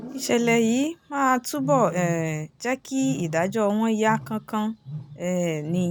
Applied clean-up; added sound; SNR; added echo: none; Wild animals; 14 dB; none.